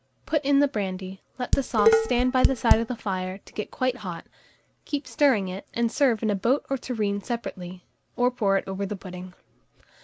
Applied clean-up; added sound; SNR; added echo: none; Dishes, pots, and pans; -3 dB; none.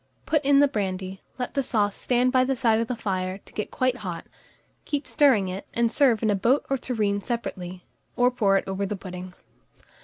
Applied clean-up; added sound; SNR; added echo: none; none; none; none.